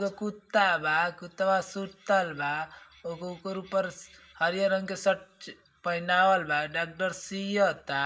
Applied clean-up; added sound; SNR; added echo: none; none; none; reverberation time 0.4 s.